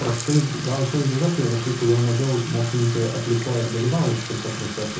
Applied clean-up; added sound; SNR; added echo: none; Bathtub (filling or washing); 11 dB; reverberation time 0.6 s.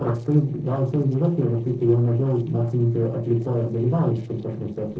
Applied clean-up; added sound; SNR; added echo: neural separator model SepFormer DNS4.